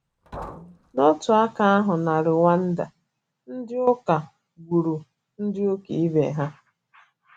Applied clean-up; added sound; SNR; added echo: none; Liquid; 20 dB; none.